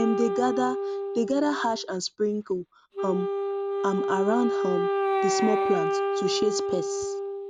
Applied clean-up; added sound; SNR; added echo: none; Wind instrument, woodwind instrument; 0 dB; none.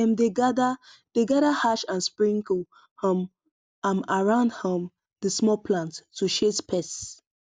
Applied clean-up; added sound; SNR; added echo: none; none; none; none.